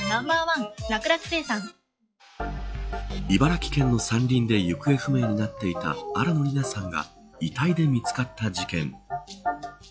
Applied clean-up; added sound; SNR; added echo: classical method log-MMSE.